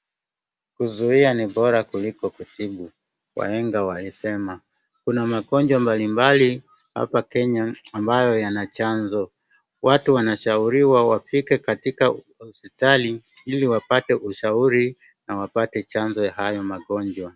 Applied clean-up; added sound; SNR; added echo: none; none; none; none.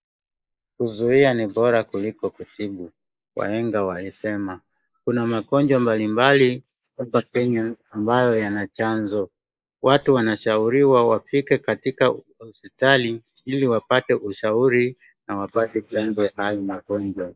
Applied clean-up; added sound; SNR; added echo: neural mask model Resemble Enhance denoiser.